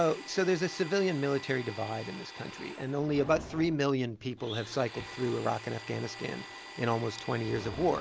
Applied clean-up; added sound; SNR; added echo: none; Livestock, farm animals, working animals + Domestic sounds, home sounds; 14 dB; none.